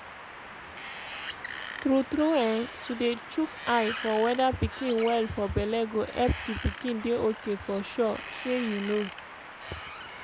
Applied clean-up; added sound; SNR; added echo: none; Wind; 11 dB; none.